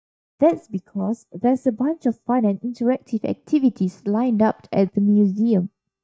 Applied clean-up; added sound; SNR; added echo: neural mask model DeepFilterNet 3.